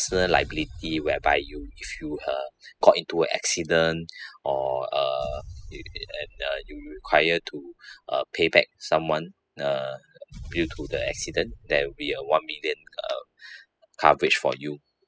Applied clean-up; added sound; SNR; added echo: classical method spectral subtraction.